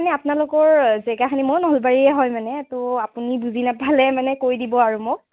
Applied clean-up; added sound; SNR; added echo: none; none; none; none.